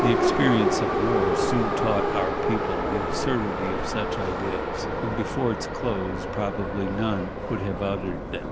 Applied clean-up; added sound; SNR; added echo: none; Subway, metro, underground; -2 dB; none.